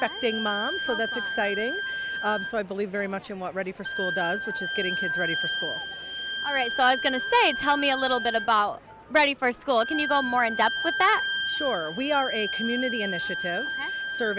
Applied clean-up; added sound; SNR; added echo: none; Wind instrument, woodwind instrument; 4 dB; none.